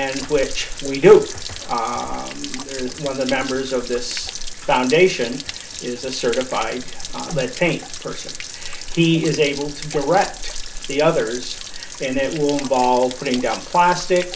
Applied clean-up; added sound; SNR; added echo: none; Stream / Trickle, dribble / Splash, splatter; 10 dB; none.